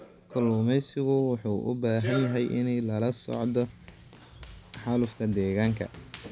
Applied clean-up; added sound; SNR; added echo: none; Run; 16 dB; none.